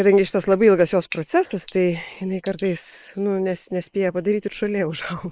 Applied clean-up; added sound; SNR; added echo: neural mask model Resemble Enhance denoiser.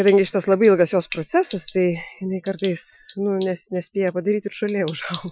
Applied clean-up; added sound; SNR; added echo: classical method Wiener filter.